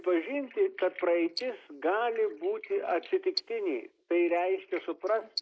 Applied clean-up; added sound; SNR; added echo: neural mask model Resemble Enhance denoiser.